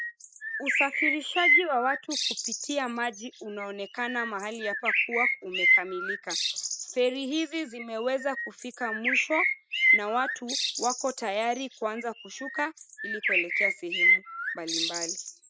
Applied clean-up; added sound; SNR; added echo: none; Bird; -3 dB; none.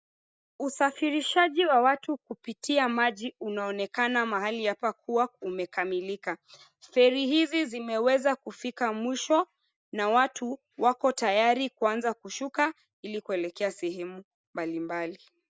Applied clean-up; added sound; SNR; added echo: none; none; none; none.